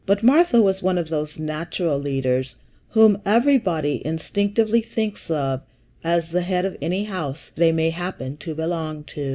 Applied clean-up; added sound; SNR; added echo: none; none; none; none.